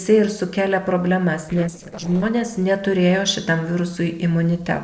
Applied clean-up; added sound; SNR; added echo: neural separator model SepFormer DNS4.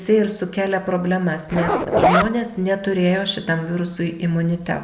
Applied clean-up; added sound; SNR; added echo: none; Zipper (clothing); -1 dB; none.